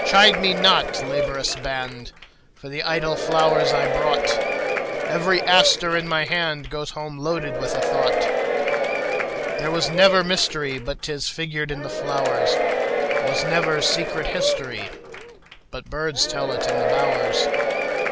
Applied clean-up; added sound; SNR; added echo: none; Applause / Crowd / Cheering; 0 dB; none.